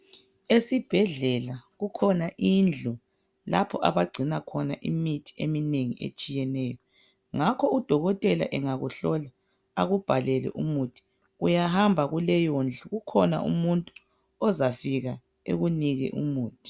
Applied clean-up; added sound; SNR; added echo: none; none; none; none.